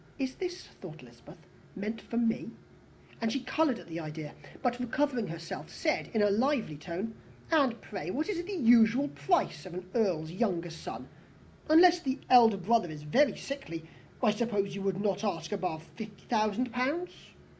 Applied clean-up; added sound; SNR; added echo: none; none; none; none.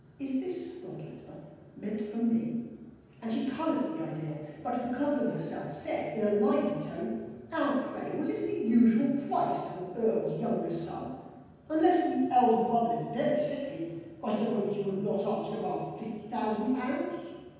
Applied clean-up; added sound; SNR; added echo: none; none; none; reverberation time 1.2 s.